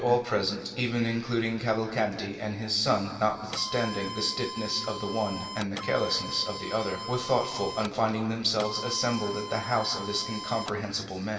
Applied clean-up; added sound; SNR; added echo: none; Printer; 9 dB; reverberation time 2.5 s.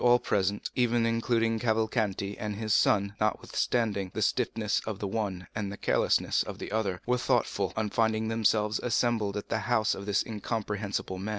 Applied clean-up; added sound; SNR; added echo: none; none; none; none.